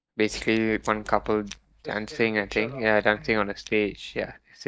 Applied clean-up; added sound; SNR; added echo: neural mask model DeepFilterNet 3.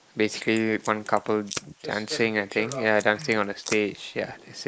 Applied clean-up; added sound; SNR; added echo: neural mask model Resemble Enhance denoiser.